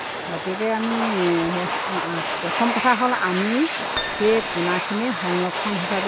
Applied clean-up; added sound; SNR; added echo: none; Acoustic guitar + Domestic sounds, home sounds; 2 dB; none.